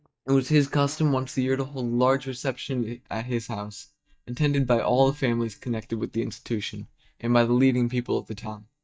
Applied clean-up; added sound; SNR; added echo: neural mask model DeepFilterNet 3.